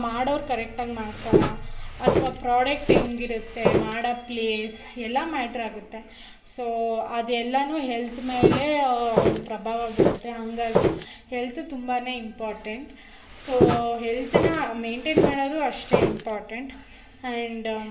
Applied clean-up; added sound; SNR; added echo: none; Walk, footsteps; -3 dB; reverberation time 1.8 s.